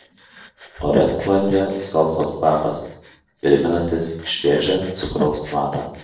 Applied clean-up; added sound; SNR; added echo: neural separator model SepFormer DNS4.